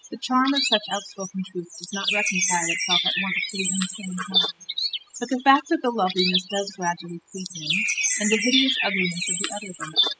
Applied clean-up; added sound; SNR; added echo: classical method spectral subtraction.